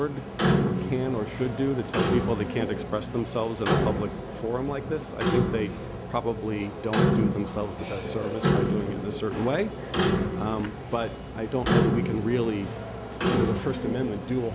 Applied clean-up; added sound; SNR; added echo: none; Clock; -2 dB; none.